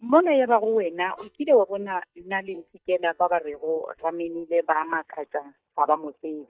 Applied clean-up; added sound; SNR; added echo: neural mask model DeepFilterNet 3.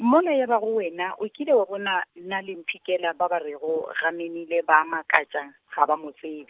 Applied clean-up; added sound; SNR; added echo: none; none; none; none.